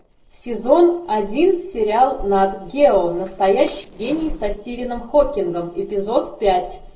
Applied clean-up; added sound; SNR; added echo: neural separator model SepFormer DNS4.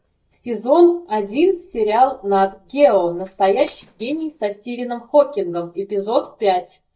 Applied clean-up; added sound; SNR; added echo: neural mask model DeepFilterNet 3.